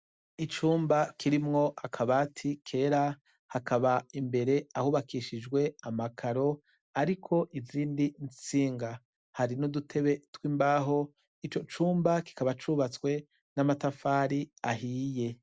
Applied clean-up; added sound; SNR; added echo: none; none; none; none.